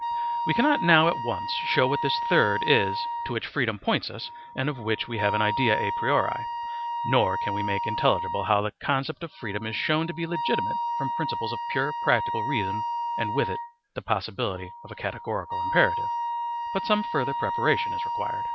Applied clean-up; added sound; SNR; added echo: none; Wind instrument, woodwind instrument; 3 dB; none.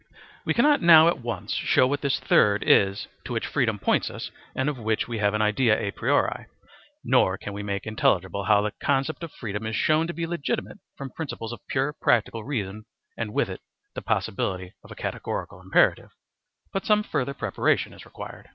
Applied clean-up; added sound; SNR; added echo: none; none; none; none.